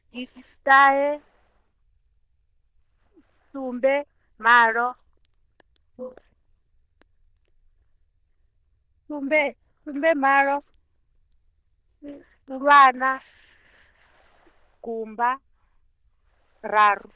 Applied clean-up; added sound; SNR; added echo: neural diffusion model UNIVERSE++.